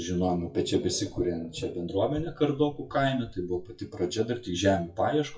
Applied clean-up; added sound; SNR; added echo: classical method WPE with log-MMSE.